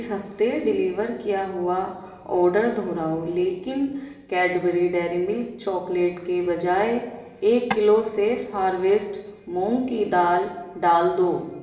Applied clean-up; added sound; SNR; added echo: none; Tap / Wood; 8 dB; reverberation time 1.1 s.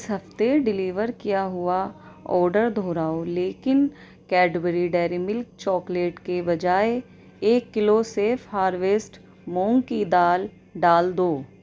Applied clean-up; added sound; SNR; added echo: none; none; none; none.